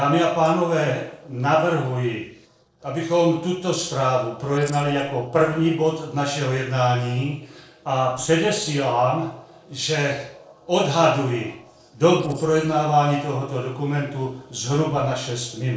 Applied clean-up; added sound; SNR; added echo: neural separator model SepFormer DNS4.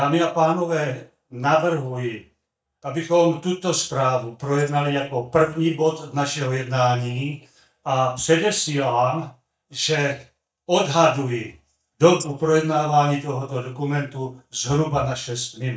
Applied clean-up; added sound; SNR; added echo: neural mask model DeepFilterNet 3.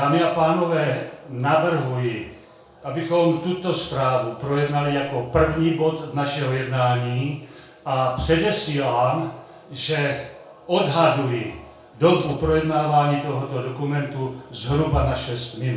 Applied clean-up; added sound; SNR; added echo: none; Tambourine; 9 dB; reverberation time 0.5 s.